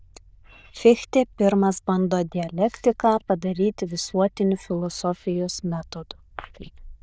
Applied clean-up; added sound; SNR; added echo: neural diffusion model UNIVERSE++.